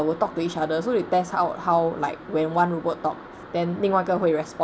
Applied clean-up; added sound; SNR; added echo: none; none; none; none.